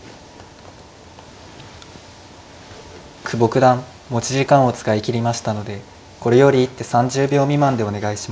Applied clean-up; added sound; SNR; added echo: none; none; none; none.